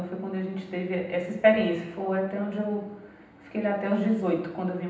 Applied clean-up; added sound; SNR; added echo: none; none; none; reverberation time 0.9 s.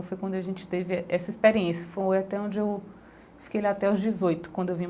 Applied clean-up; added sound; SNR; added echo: none; none; none; none.